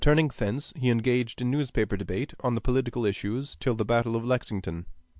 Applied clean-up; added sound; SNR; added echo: none; none; none; none.